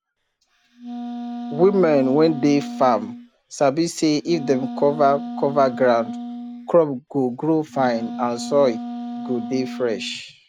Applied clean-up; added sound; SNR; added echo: none; Wind instrument, woodwind instrument; 10 dB; none.